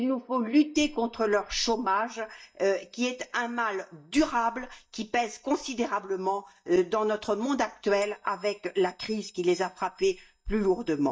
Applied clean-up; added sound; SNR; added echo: neural mask model DeepFilterNet 3.